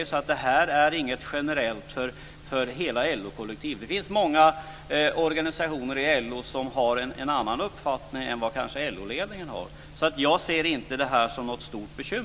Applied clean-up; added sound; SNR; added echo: none; none; none; none.